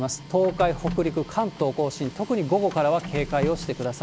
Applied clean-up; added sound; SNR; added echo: none; Printer; 11 dB; none.